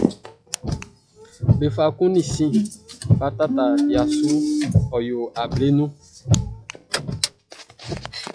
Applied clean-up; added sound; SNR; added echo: classical method log-MMSE.